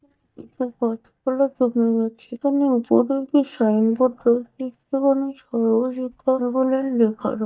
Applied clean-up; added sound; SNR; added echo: neural mask model DeepFilterNet 3.